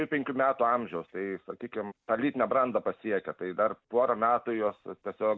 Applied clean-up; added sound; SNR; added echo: none; none; none; none.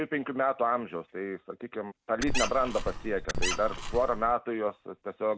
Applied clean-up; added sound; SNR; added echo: none; Squeak; 1 dB; none.